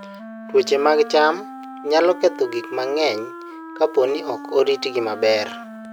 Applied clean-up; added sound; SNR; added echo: none; Wind instrument, woodwind instrument; 15 dB; none.